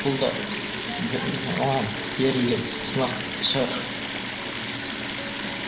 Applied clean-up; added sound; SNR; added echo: none; Sink (filling or washing) / Water tap, faucet; 3 dB; none.